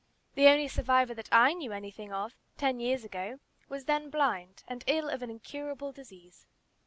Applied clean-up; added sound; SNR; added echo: none; none; none; none.